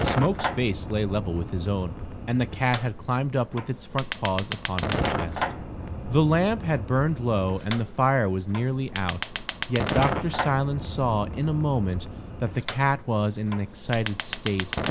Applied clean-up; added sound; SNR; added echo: none; Fire; 5 dB; none.